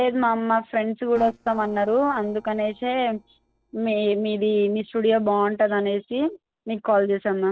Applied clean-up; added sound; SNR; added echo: neural separator model SepFormer DNS4.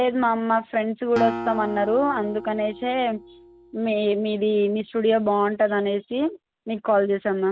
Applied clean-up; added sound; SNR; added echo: none; Acoustic guitar; 12 dB; none.